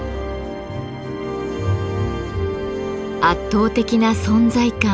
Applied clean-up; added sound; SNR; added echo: none; none; none; none.